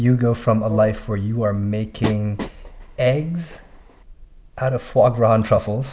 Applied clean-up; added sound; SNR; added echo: none; Wind instrument, woodwind instrument + Train; 13 dB; none.